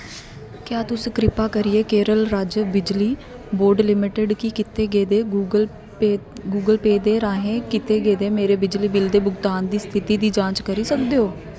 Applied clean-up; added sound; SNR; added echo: none; none; none; none.